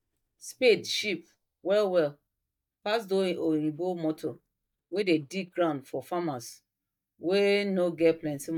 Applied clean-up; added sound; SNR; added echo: neural mask model DeepFilterNet 3.